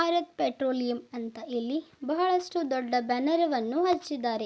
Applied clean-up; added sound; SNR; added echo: none; none; none; none.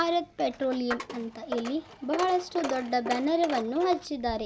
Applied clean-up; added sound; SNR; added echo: none; Coin (dropping); 11 dB; none.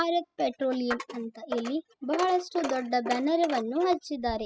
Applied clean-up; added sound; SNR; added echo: classical method spectral subtraction.